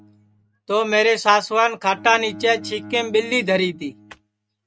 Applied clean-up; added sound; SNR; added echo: neural mask model RNNoise.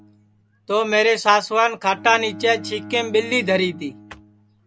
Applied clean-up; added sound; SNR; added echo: none; Bowed string instrument; 19 dB; none.